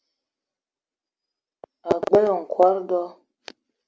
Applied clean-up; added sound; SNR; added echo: none; none; none; none.